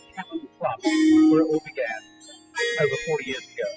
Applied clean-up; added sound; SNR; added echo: classical method spectral subtraction.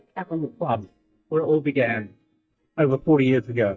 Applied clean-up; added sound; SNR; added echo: neural mask model DeepFilterNet 3.